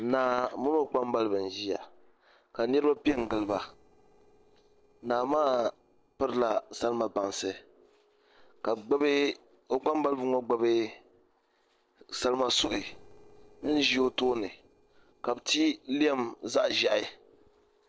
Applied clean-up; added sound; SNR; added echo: neural separator model SepFormer DNS4.